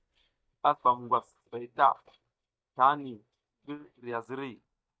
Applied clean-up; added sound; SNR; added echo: neural mask model DeepFilterNet 3.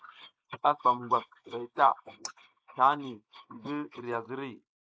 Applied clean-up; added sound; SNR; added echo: neural mask model Resemble Enhance denoiser.